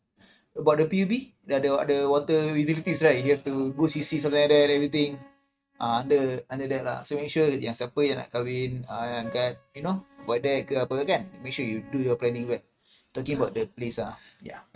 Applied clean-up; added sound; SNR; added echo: neural mask model RNNoise.